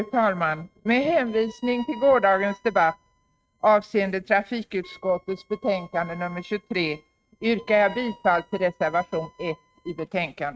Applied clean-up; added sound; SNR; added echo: neural mask model RNNoise.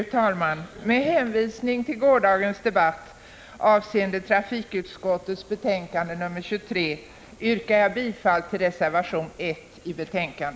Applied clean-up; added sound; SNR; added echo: none; none; none; none.